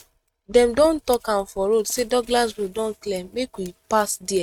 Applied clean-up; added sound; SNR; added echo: neural mask model RNNoise.